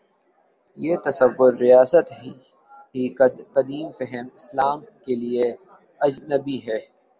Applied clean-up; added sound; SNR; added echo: none; none; none; none.